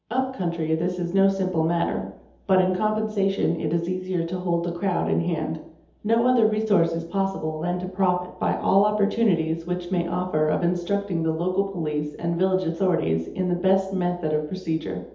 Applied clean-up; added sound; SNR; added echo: none; none; none; reverberation time 0.8 s.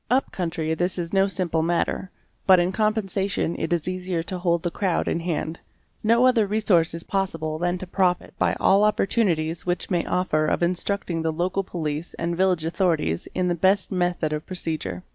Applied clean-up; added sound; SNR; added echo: none; none; none; none.